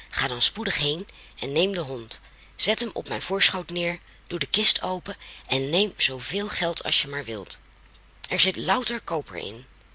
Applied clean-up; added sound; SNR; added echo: none; none; none; none.